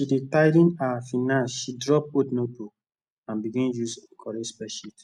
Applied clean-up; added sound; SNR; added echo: none; none; none; none.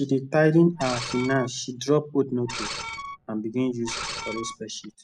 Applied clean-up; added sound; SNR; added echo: none; Screech; 10 dB; none.